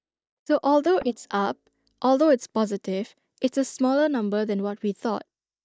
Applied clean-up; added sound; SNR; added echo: neural mask model DeepFilterNet 3.